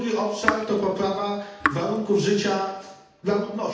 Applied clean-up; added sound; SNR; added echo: none; Raindrop / Drip; 5 dB; reverberation time 0.8 s.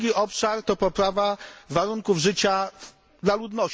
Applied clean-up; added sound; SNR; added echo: none; none; none; none.